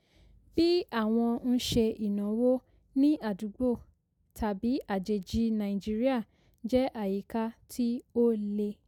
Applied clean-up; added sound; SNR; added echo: none; none; none; none.